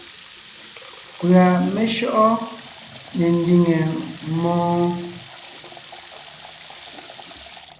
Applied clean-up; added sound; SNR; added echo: none; Water tap, faucet / Water; 13 dB; none.